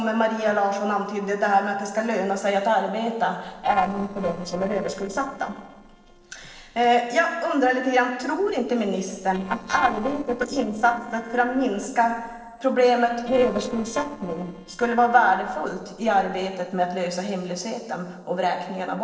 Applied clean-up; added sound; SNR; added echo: neural separator model SepFormer DNS4.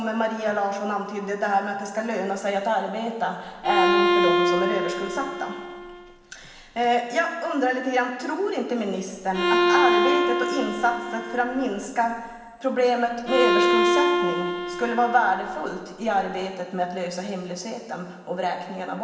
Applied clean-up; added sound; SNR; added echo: none; Bowed string instrument; -2 dB; reverberation time 1.4 s.